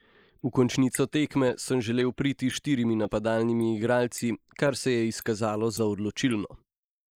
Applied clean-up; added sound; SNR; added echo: neural mask model Resemble Enhance denoiser.